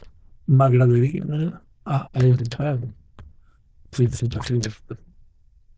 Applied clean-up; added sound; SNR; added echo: neural diffusion model UNIVERSE++.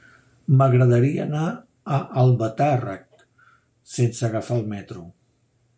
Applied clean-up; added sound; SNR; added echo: none; none; none; none.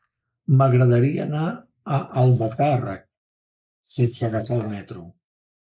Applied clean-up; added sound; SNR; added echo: neural mask model Resemble Enhance denoiser.